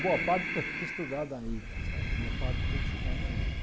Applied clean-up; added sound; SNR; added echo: none; Breathing; -3 dB; none.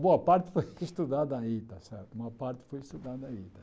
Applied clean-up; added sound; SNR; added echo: none; none; none; none.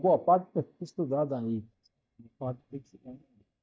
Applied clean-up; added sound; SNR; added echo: neural mask model DeepFilterNet 3.